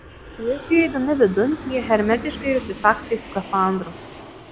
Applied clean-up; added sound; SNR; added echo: none; Aircraft; 13 dB; none.